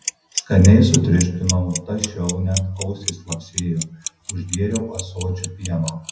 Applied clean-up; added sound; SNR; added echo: none; Clock; 10 dB; reverberation time 0.3 s.